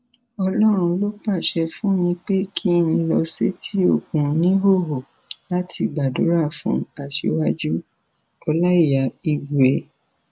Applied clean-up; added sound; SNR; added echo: none; none; none; none.